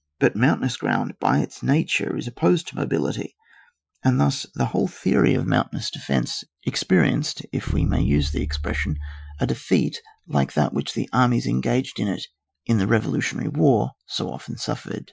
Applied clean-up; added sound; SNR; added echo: classical method Wiener filter.